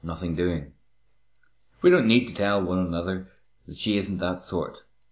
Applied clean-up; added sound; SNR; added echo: none; none; none; none.